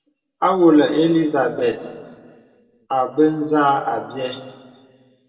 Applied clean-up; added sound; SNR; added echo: none; none; none; reverberation time 1.7 s.